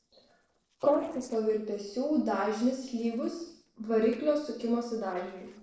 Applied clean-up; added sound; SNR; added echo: neural separator model SepFormer DNS4.